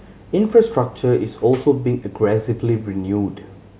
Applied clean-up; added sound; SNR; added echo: none; none; none; none.